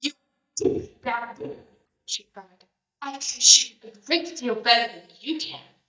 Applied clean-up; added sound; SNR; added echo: neural mask model DeepFilterNet 3.